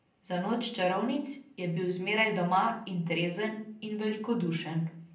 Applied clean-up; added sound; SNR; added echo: none; none; none; reverberation time 0.6 s.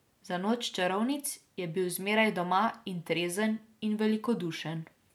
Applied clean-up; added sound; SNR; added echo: none; none; none; none.